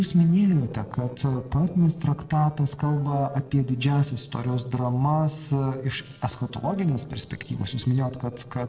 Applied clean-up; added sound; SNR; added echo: neural separator model SepFormer DNS4.